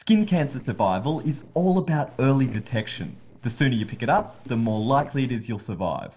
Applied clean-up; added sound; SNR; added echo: neural separator model SepFormer DNS4.